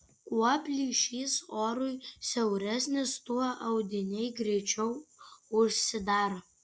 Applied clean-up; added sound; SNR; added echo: none; none; none; none.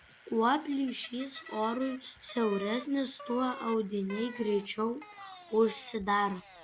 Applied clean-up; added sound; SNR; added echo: none; Bicycle; 16 dB; none.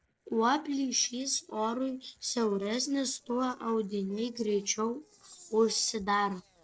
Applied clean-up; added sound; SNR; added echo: neural separator model SepFormer DNS4.